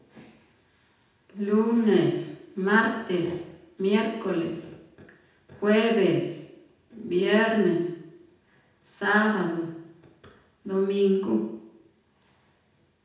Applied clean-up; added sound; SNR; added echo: none; none; none; reverberation time 0.8 s.